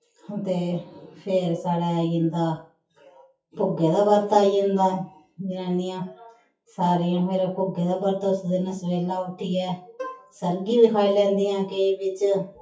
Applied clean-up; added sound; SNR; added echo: classical method WPE with log-MMSE.